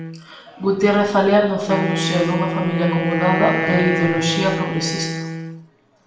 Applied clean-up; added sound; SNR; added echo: none; Wind instrument, woodwind instrument; 4 dB; reverberation time 0.8 s.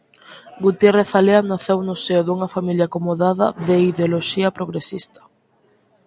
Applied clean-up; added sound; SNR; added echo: none; none; none; none.